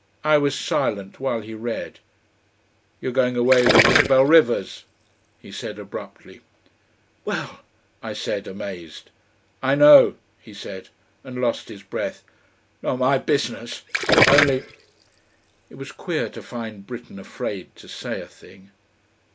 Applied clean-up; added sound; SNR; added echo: none; Gurgling; 1 dB; none.